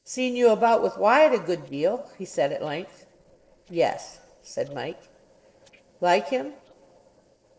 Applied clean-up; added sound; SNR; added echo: neural separator model SepFormer DNS4.